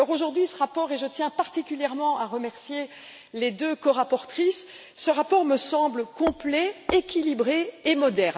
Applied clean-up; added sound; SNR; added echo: none; Tap / Hammer; 9 dB; none.